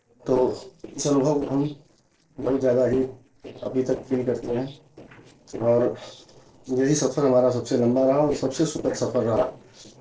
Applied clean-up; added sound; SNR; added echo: neural separator model SepFormer DNS4.